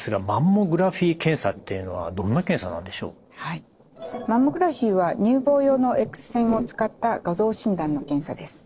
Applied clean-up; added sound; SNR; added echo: neural separator model SepFormer DNS4.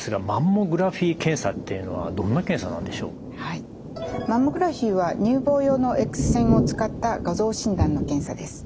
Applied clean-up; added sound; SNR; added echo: none; Thunder; 5 dB; none.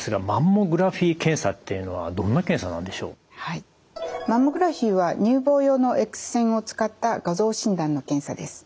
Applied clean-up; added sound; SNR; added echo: none; none; none; none.